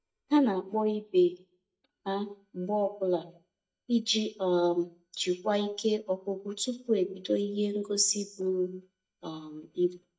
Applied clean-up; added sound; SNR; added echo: neural mask model DeepFilterNet 3.